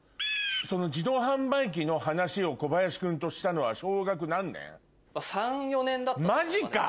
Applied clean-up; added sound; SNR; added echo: none; none; none; none.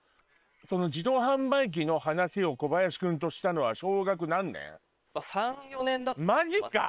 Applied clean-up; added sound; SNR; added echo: neural separator model SepFormer WHAM!.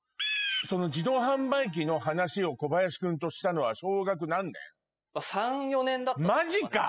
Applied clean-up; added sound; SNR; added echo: classical method spectral subtraction.